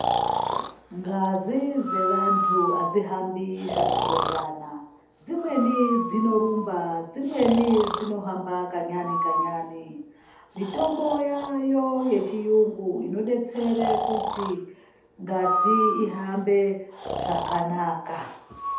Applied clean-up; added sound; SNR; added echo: none; Breathing; 3 dB; reverberation time 2.1 s.